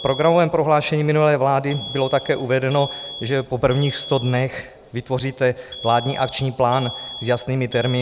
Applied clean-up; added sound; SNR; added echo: none; Alarm; 16 dB; none.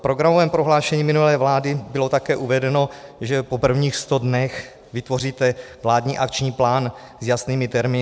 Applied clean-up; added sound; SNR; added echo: none; none; none; none.